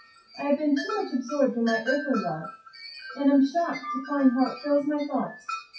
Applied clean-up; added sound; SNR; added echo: classical method WPE with log-MMSE.